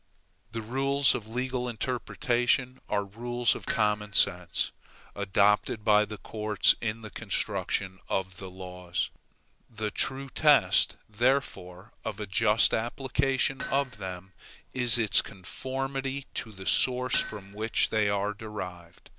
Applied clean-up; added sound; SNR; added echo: neural separator model SepFormer DNS4.